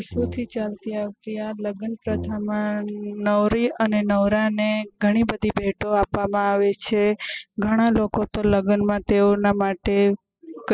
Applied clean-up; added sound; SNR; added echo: classical method spectral subtraction.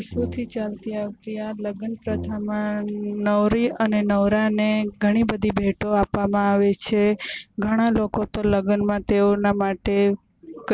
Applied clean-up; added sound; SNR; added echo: none; Brass instrument; 13 dB; none.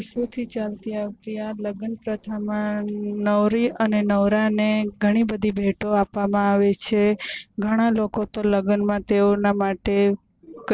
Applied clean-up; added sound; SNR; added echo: neural separator model SepFormer DNS4.